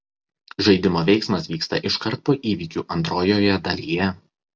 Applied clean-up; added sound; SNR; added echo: none; none; none; none.